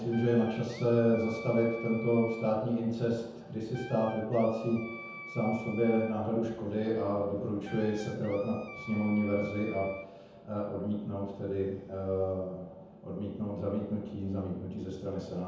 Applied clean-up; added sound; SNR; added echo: none; Wind instrument, woodwind instrument; 15 dB; reverberation time 0.9 s.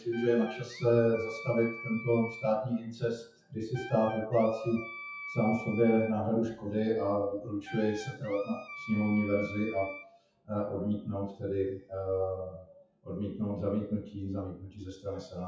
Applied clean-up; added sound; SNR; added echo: classical method WPE with log-MMSE.